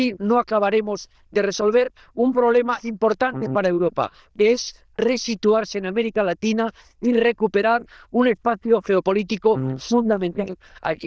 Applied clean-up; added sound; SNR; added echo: neural diffusion model UNIVERSE++.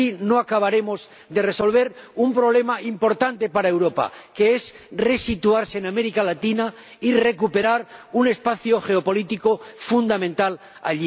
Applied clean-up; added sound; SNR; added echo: none; none; none; none.